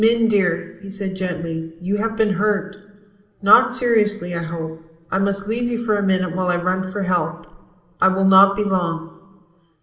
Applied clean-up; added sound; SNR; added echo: none; none; none; reverberation time 1.7 s.